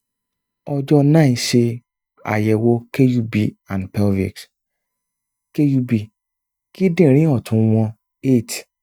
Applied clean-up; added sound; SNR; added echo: neural mask model DeepFilterNet 3.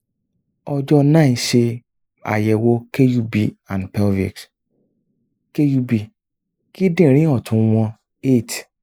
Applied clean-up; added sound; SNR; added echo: neural mask model Resemble Enhance denoiser.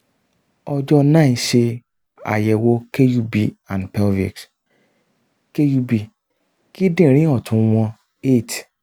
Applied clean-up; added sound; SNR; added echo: none; none; none; none.